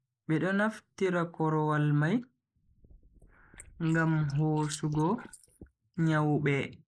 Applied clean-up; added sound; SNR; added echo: neural mask model Resemble Enhance denoiser.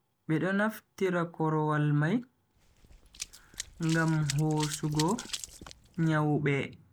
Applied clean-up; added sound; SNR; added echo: none; Run; 13 dB; none.